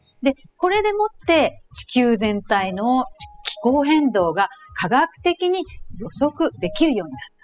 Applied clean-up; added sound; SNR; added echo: classical method spectral subtraction.